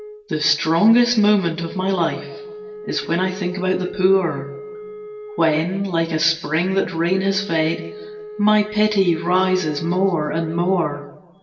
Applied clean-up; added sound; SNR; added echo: none; Wind instrument, woodwind instrument; 15 dB; reverberation time 0.9 s.